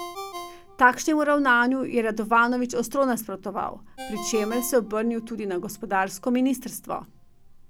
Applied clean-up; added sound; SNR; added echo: none; Ringtone; 18 dB; none.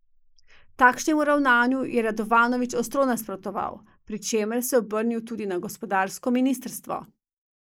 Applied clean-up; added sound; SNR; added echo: neural mask model Resemble Enhance denoiser.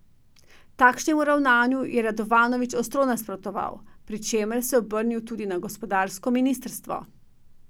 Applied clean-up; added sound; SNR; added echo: none; none; none; none.